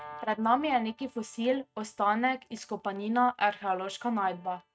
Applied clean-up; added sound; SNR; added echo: neural mask model RNNoise.